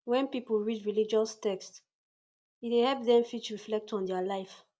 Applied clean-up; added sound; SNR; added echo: none; none; none; none.